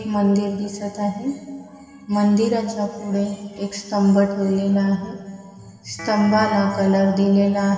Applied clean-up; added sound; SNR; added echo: none; Piano; 15 dB; reverberation time 2.5 s.